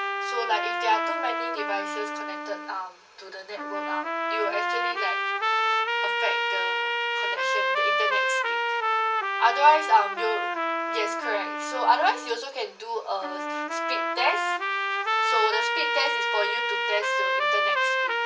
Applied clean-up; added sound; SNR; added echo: none; Trumpet; -2 dB; reverberation time 0.2 s.